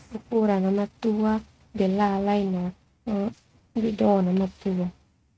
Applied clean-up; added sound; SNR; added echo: neural mask model RNNoise.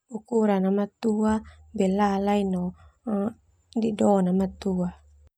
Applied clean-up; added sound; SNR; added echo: none; none; none; none.